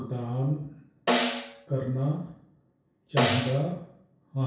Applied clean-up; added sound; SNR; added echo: none; Snare drum; -2 dB; reverberation time 0.6 s.